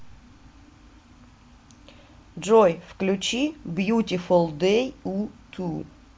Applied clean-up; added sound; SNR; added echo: none; none; none; none.